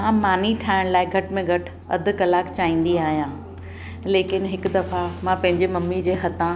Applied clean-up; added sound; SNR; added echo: none; none; none; none.